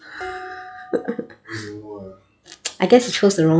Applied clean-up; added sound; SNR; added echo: classical method log-MMSE.